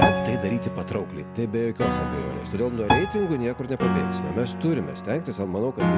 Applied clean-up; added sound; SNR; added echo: none; Piano + Piano; 0 dB; none.